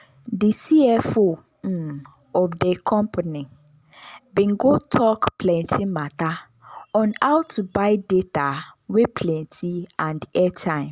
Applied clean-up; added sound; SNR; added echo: none; none; none; none.